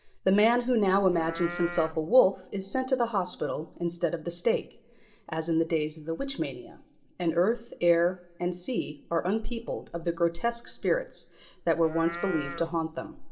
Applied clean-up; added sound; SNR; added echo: none; Livestock, farm animals, working animals; 11 dB; reverberation time 0.5 s.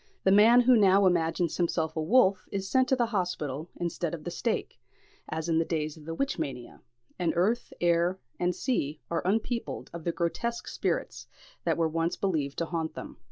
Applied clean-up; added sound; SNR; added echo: none; none; none; none.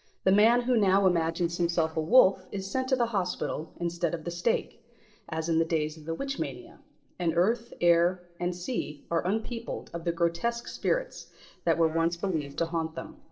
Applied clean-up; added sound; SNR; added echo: neural separator model SepFormer DNS4.